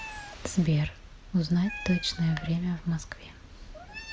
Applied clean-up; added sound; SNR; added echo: none; Meow; 16 dB; none.